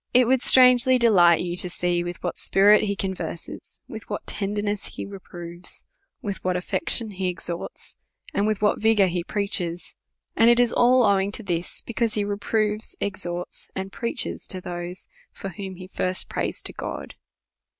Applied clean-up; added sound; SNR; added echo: none; none; none; none.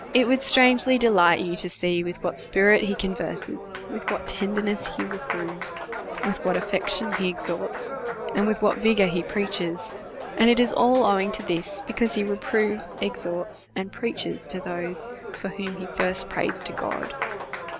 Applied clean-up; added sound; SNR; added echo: none; Applause; 9 dB; none.